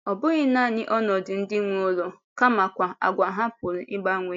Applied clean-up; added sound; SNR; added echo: none; none; none; none.